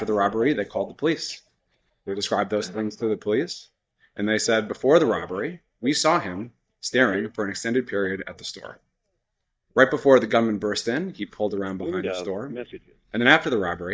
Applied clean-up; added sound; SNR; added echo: neural mask model DeepFilterNet 3.